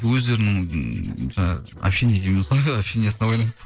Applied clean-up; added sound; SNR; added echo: neural separator model SepFormer DNS4.